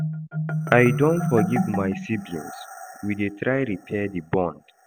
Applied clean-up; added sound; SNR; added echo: none; Marimba, xylophone; 5 dB; none.